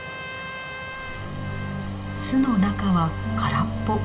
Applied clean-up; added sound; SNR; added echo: none; Trumpet; 13 dB; reverberation time 0.5 s.